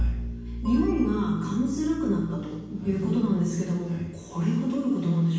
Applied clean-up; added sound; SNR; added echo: none; Bowed string instrument; 9 dB; reverberation time 1.2 s.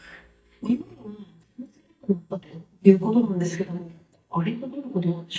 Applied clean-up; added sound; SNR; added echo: neural mask model DeepFilterNet 3.